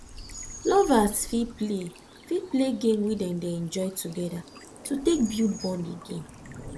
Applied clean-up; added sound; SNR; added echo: none; Stream / Bird vocalization, bird call, bird song; 16 dB; none.